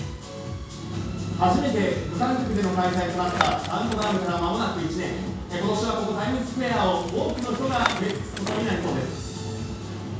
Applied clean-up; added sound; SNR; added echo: none; Bicycle; 12 dB; reverberation time 0.6 s.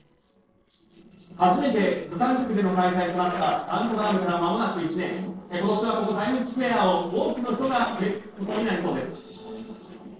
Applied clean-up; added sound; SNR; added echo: neural separator model SepFormer DNS4.